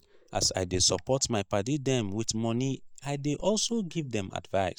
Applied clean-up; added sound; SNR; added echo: neural mask model DeepFilterNet 3.